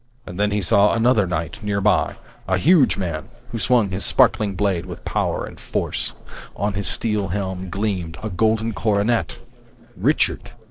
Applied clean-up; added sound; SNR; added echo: neural separator model SepFormer DNS4.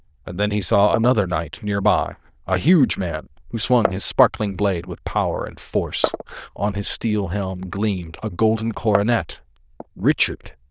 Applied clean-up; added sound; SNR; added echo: neural diffusion model UNIVERSE++.